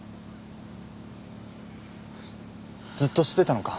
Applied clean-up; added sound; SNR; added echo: none; none; none; none.